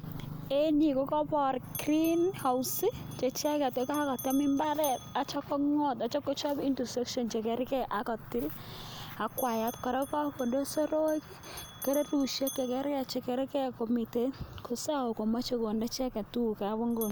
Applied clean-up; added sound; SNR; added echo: none; Bell; 19 dB; none.